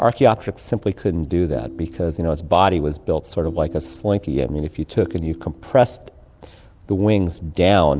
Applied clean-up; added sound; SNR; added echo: none; Ringtone; 19 dB; none.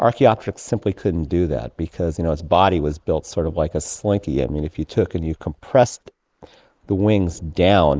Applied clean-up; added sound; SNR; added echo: neural mask model Resemble Enhance denoiser.